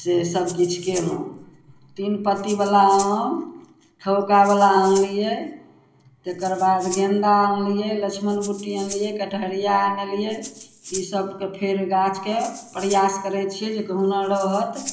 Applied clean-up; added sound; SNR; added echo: none; Rattle (instrument); 19 dB; reverberation time 0.5 s.